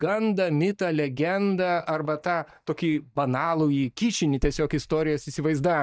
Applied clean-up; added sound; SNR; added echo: neural mask model DeepFilterNet 3.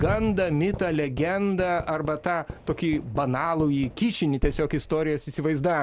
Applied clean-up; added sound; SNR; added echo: none; Fireworks; 11 dB; none.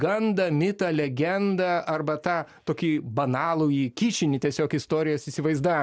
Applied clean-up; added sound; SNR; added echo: none; none; none; none.